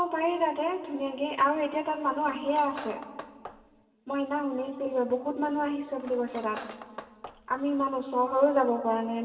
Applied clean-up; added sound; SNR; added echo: none; Cutlery, silverware; 17 dB; reverberation time 2.7 s.